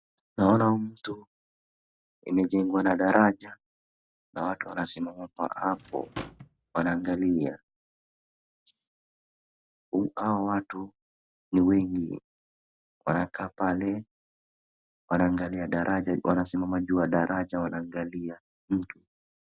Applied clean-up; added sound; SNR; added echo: none; Drawer open or close / Wood; 15 dB; none.